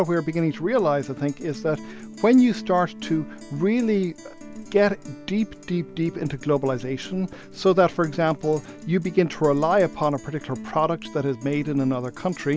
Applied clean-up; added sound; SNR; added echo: none; Guitar; 17 dB; none.